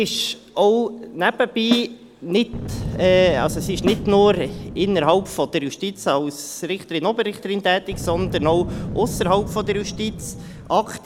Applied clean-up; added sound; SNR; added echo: none; Snare drum + Boom; 10 dB; none.